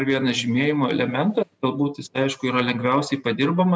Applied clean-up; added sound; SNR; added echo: none; none; none; none.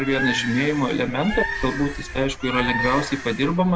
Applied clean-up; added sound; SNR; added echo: none; Bird; 6 dB; none.